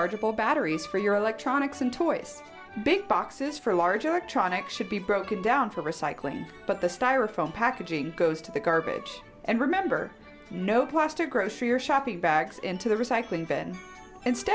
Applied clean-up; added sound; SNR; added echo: none; none; none; none.